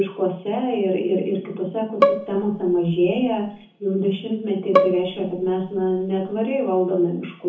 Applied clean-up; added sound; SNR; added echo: none; Bowed string instrument; 2 dB; reverberation time 0.5 s.